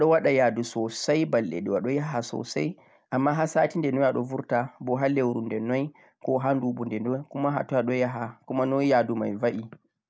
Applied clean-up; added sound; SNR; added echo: none; none; none; none.